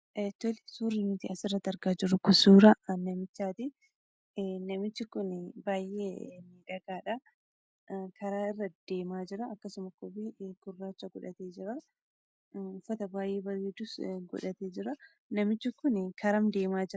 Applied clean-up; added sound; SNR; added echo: none; none; none; none.